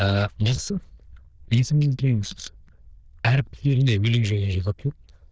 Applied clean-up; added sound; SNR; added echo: neural diffusion model UNIVERSE++.